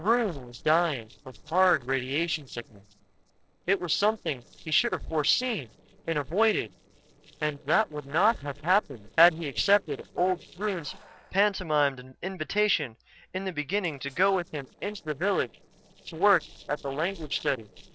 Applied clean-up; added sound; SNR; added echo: neural separator model SepFormer DNS4.